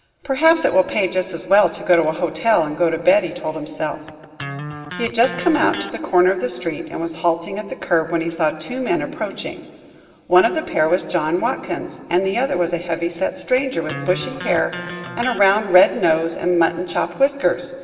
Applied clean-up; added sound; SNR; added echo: none; Electric guitar; 12 dB; reverberation time 2.4 s.